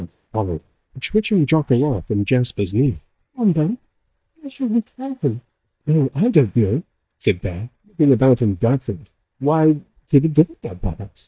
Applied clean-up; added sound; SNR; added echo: neural mask model DeepFilterNet 3.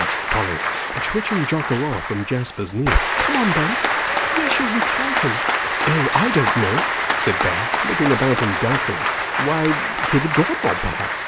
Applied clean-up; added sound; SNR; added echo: none; Applause; -1 dB; none.